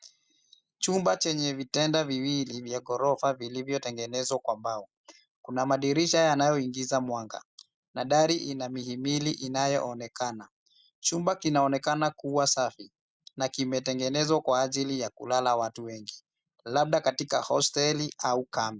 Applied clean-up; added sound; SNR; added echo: none; none; none; none.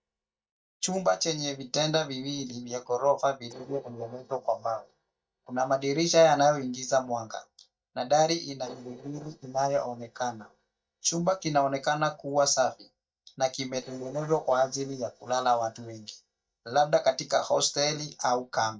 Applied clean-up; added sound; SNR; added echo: neural mask model DeepFilterNet 3.